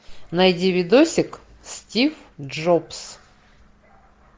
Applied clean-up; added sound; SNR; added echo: none; none; none; none.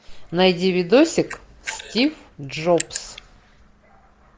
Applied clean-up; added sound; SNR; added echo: none; Camera; 14 dB; none.